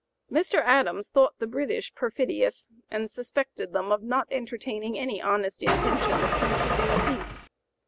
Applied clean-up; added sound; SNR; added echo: none; Engine starting / Car; -2 dB; none.